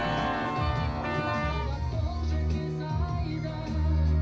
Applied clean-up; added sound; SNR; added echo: none; Organ; 7 dB; reverberation time 0.4 s.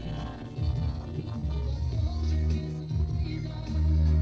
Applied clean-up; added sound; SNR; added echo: neural separator model SepFormer DNS4.